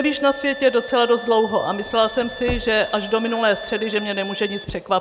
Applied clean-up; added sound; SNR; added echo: none; Wind instrument, woodwind instrument; 15 dB; none.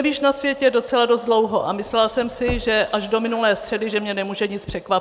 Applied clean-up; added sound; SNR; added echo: none; none; none; none.